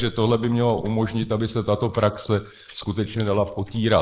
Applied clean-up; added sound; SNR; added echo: neural mask model Resemble Enhance denoiser.